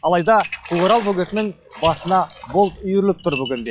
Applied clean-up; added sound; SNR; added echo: classical method log-MMSE.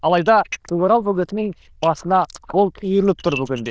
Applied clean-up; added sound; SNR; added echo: neural diffusion model UNIVERSE++.